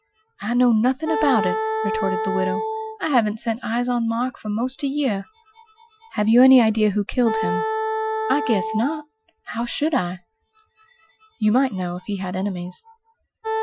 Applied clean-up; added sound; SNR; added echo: classical method Wiener filter.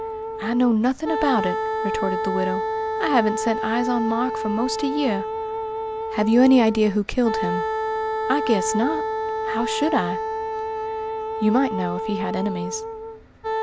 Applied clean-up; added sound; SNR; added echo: none; Wind instrument, woodwind instrument; 3 dB; none.